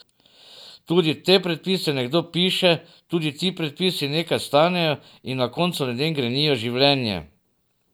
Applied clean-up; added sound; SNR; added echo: none; none; none; none.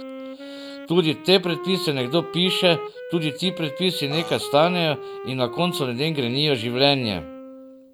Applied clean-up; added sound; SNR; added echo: none; Burping, eructation + Wind instrument, woodwind instrument; 12 dB; none.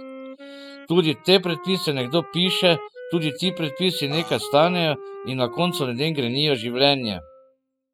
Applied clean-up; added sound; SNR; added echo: classical method spectral subtraction.